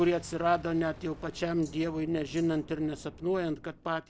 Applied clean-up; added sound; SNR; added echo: none; Rattle (instrument) + Boom; 18 dB; none.